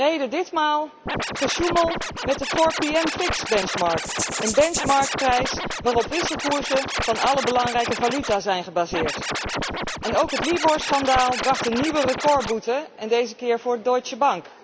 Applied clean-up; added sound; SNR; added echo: none; Rattle (instrument) + Scratching (performance technique); 4 dB; none.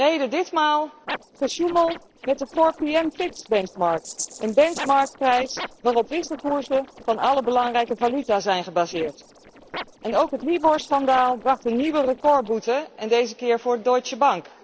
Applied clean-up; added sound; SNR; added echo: neural separator model SepFormer DNS4.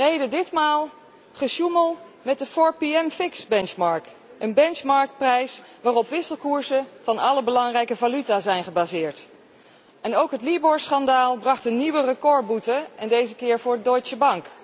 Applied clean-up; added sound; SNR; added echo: none; none; none; none.